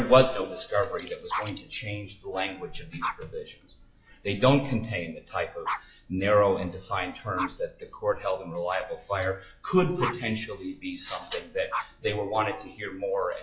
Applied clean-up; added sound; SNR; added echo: classical method log-MMSE.